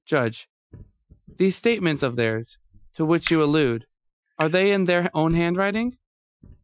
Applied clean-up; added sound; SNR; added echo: classical method Wiener filter.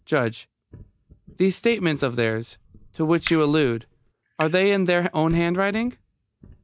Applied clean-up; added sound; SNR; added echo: none; Fire; 19 dB; none.